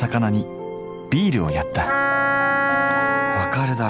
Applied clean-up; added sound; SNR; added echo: none; Wind instrument, woodwind instrument; -2 dB; none.